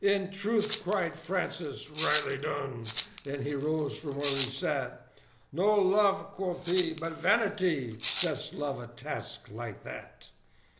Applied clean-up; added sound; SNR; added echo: none; Rattle (instrument); 3 dB; none.